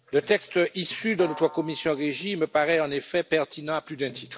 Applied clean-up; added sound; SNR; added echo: none; Snare drum; 18 dB; none.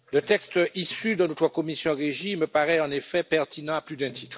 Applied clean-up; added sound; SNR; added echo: none; none; none; none.